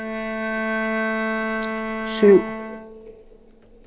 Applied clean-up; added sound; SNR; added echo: none; Bowed string instrument; 2 dB; none.